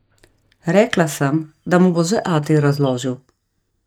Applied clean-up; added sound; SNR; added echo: neural mask model DeepFilterNet 3.